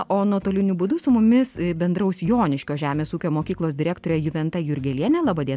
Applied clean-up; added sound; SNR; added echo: none; none; none; none.